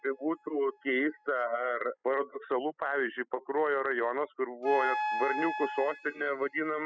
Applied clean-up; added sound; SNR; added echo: classical method spectral subtraction.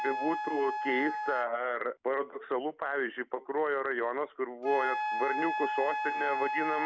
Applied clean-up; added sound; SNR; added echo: none; Wind instrument, woodwind instrument; 3 dB; none.